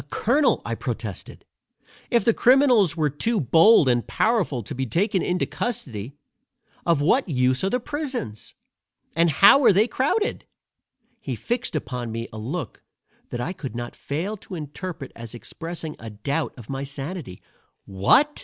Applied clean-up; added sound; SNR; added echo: none; none; none; none.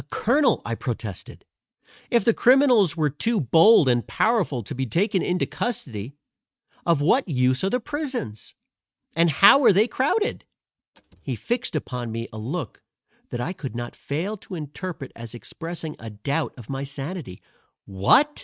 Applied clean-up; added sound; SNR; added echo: neural mask model RNNoise.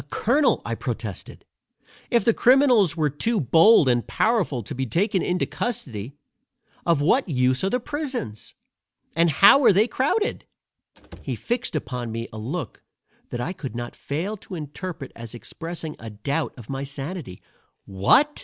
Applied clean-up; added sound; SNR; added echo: none; Slam / Wood; 20 dB; none.